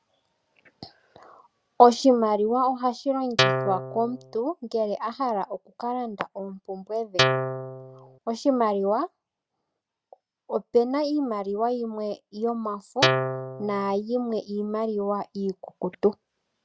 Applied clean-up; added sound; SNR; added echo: none; Guitar; -1 dB; none.